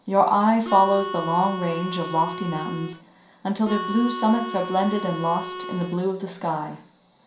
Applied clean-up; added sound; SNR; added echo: none; Harmonica; 8 dB; reverberation time 0.5 s.